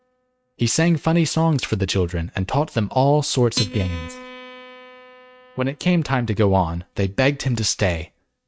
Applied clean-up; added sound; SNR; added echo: neural mask model RNNoise.